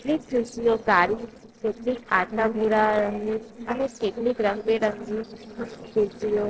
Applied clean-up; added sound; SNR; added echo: neural separator model SepFormer DNS4.